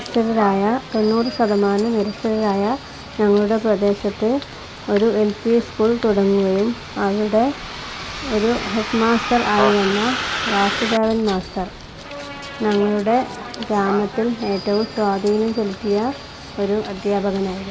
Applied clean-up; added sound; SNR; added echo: none; Bus; 10 dB; none.